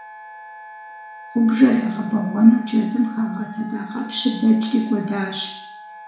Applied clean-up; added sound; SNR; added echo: none; Wind instrument, woodwind instrument; 18 dB; reverberation time 0.6 s.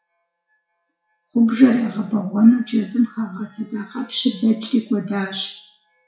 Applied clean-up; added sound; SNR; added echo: classical method WPE with log-MMSE.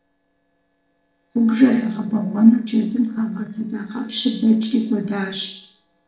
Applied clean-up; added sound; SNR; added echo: neural separator model SepFormer DNS4.